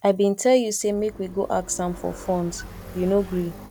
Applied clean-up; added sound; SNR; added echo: none; Motorcycle; 16 dB; none.